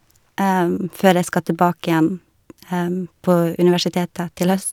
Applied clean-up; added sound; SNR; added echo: none; none; none; none.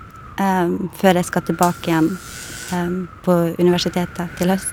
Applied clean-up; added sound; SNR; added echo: none; Buzz + Wind; 16 dB; none.